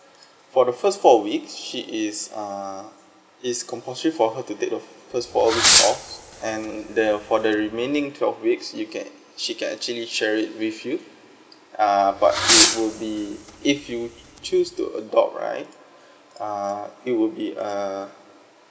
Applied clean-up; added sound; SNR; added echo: none; Fireworks; -1 dB; none.